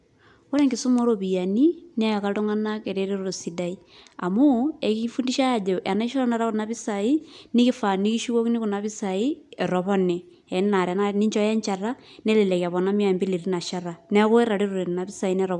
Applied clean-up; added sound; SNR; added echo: none; none; none; none.